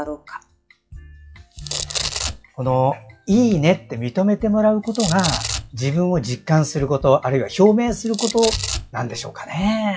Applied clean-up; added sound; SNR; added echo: classical method WPE with log-MMSE.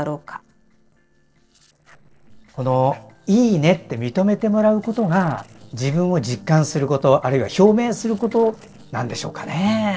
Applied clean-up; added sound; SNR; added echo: neural separator model SepFormer DNS4.